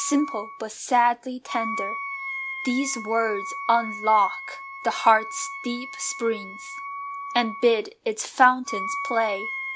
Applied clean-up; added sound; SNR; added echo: none; Wind instrument, woodwind instrument; 9 dB; none.